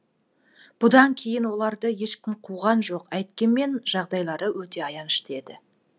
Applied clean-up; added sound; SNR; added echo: none; none; none; none.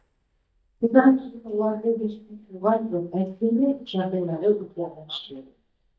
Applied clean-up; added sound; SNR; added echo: neural mask model DeepFilterNet 3.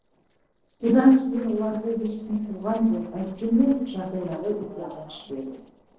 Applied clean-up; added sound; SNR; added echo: neural separator model SepFormer DNS4.